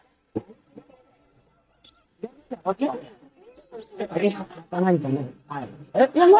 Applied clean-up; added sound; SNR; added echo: neural mask model DeepFilterNet 3.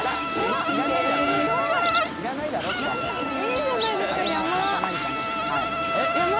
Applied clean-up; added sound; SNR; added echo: none; Insect; -1 dB; none.